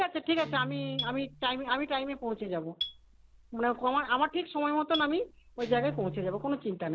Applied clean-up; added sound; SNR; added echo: none; Guitar + Marimba, xylophone; 12 dB; none.